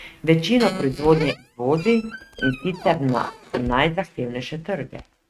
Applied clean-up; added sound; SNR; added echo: neural mask model RNNoise.